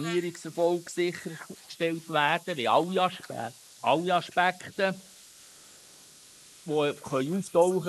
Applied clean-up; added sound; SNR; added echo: neural mask model Resemble Enhance denoiser.